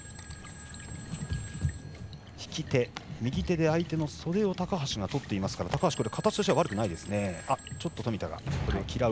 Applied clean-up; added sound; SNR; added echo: none; Splash, splatter + Telephone; 19 dB; none.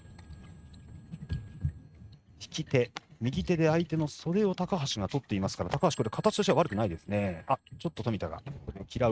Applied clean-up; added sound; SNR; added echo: neural mask model RNNoise.